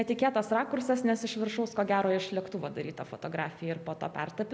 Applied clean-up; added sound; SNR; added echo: none; none; none; none.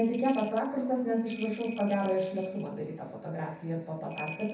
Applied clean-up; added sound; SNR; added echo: none; Bell; 16 dB; reverberation time 0.7 s.